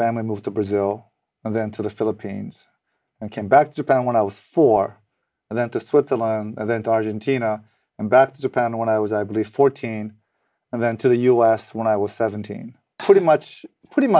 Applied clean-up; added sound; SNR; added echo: none; none; none; none.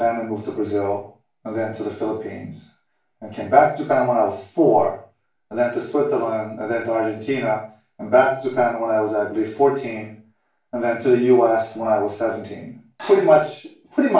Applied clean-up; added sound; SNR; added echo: none; none; none; reverberation time 0.3 s.